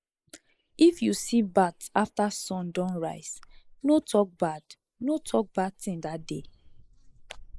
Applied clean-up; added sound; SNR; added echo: neural mask model Resemble Enhance denoiser.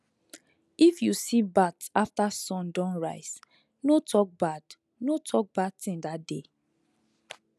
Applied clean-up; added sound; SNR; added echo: none; none; none; none.